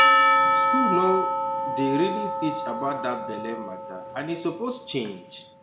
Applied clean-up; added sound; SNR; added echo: none; Percussion; -5 dB; none.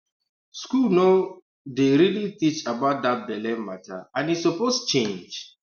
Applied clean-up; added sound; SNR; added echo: none; none; none; none.